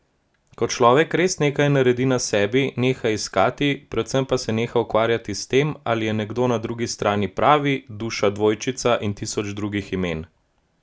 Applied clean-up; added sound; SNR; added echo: none; none; none; none.